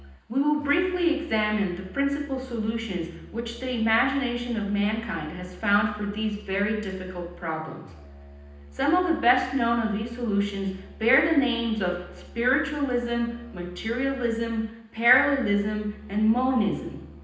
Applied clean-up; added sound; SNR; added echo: none; Musical instrument; 19 dB; reverberation time 0.9 s.